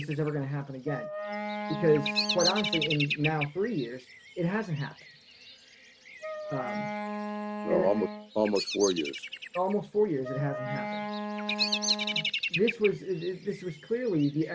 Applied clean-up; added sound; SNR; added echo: none; Wind instrument, woodwind instrument + Bird vocalization, bird call, bird song; 4 dB; none.